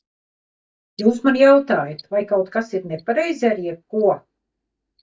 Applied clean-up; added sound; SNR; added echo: neural mask model DeepFilterNet 3.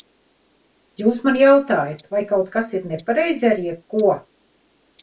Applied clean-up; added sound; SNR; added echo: none; Tick-tock; 17 dB; reverberation time 0.2 s.